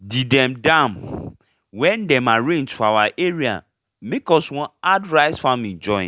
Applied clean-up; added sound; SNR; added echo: none; none; none; none.